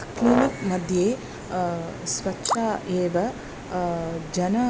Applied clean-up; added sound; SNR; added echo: none; Brass instrument; 4 dB; none.